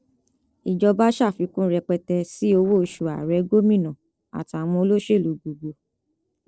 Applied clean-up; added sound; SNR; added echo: neural separator model SepFormer DNS4.